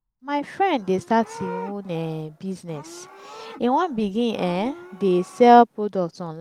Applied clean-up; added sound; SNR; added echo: none; Livestock, farm animals, working animals; 19 dB; none.